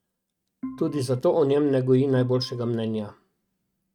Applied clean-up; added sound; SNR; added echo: neural mask model RNNoise.